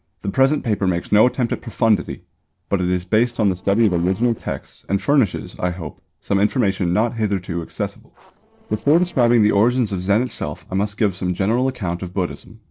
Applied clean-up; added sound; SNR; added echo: neural separator model SepFormer DNS4.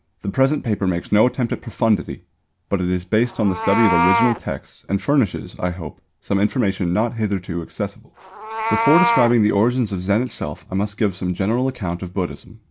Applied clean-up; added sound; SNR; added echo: none; Meow; 8 dB; none.